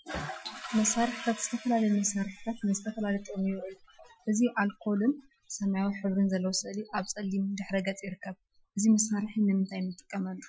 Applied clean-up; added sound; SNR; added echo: classical method Wiener filter.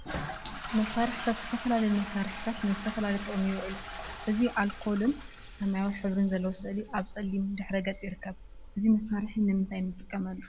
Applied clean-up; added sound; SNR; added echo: none; Toilet flush; 11 dB; none.